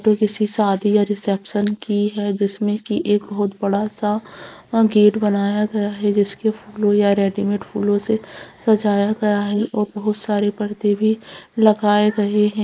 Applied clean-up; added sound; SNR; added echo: neural mask model Resemble Enhance denoiser.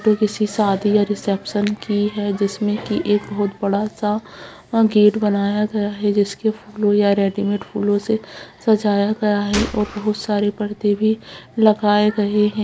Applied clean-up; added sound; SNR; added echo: none; Gunshot, gunfire; 11 dB; none.